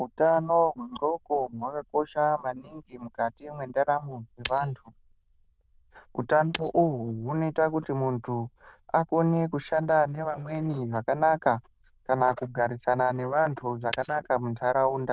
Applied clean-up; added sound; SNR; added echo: neural diffusion model UNIVERSE++.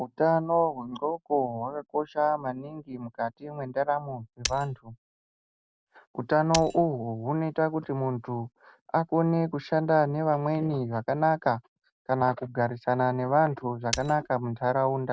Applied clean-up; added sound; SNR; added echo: none; Shatter; 7 dB; none.